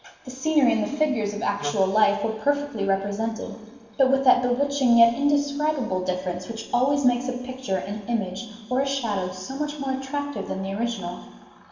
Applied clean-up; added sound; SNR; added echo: none; Wind instrument, woodwind instrument; 11 dB; reverberation time 1.4 s.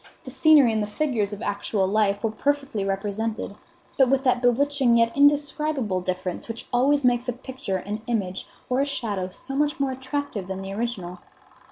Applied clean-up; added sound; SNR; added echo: none; none; none; none.